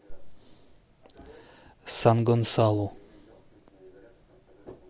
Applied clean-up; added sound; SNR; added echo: none; none; none; none.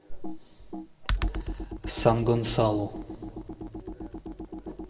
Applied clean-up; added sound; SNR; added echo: none; Computer keyboard; 5 dB; reverberation time 1.3 s.